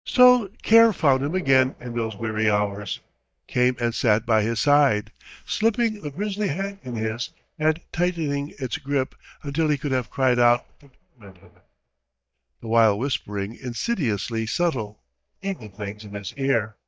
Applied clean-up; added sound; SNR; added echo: neural mask model DeepFilterNet 3.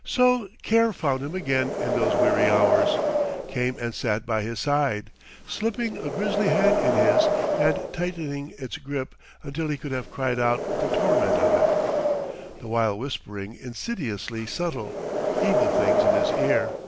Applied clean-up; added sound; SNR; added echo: none; Wind; -2 dB; none.